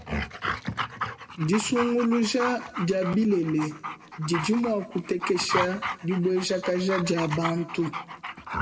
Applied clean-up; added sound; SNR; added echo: none; Dog; 7 dB; reverberation time 1.0 s.